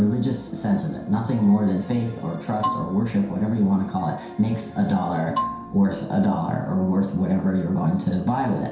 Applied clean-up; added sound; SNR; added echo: none; Marimba, xylophone; 10 dB; reverberation time 0.7 s.